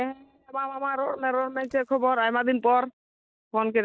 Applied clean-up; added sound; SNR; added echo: neural mask model DeepFilterNet 3.